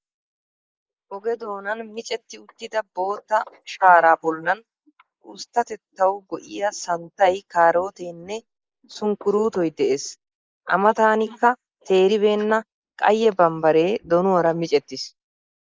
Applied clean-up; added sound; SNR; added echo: neural mask model Resemble Enhance denoiser.